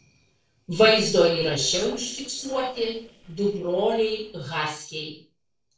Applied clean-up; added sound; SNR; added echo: neural separator model SepFormer DNS4.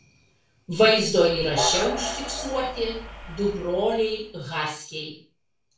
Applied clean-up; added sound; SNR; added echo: none; Train; 9 dB; reverberation time 0.4 s.